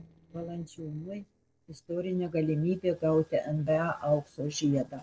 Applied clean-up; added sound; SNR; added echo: neural separator model SepFormer DNS4.